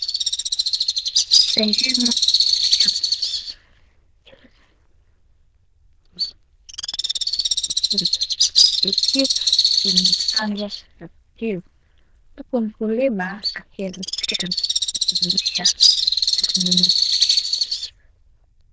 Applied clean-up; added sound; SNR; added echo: neural diffusion model UNIVERSE++.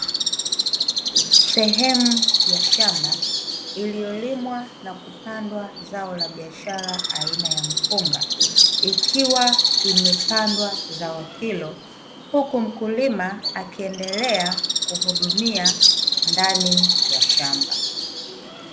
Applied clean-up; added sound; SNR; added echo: none; Bird; -5 dB; none.